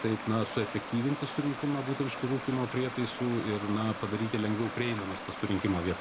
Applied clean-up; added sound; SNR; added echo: none; Stream; 8 dB; none.